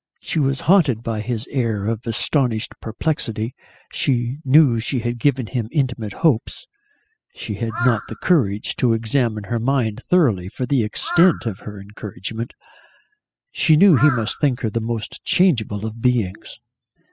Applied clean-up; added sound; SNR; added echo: classical method spectral subtraction.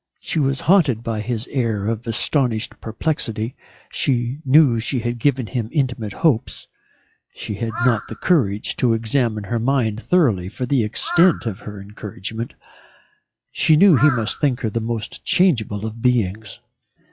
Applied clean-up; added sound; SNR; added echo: classical method log-MMSE.